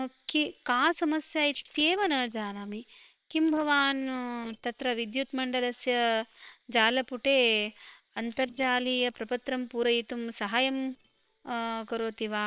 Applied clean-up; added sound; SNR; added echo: neural separator model SepFormer WHAM!.